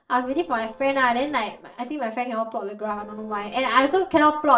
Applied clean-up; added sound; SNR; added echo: neural separator model SepFormer DNS4.